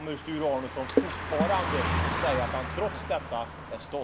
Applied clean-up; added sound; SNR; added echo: none; Car passing by + Water / Splash, splatter; 0 dB; none.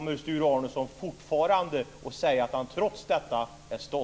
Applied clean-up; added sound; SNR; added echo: none; none; none; none.